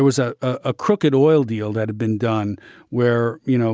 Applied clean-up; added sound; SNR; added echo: none; none; none; none.